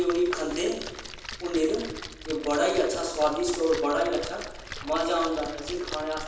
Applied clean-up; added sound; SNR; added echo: none; Splash, splatter; 11 dB; reverberation time 0.9 s.